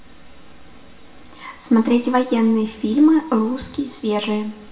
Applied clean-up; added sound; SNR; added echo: none; none; none; reverberation time 0.7 s.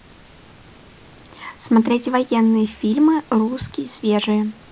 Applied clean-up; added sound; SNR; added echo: none; none; none; none.